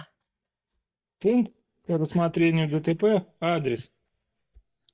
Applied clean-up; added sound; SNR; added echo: neural mask model DeepFilterNet 3.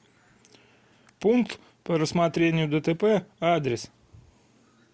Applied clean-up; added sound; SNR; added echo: none; none; none; none.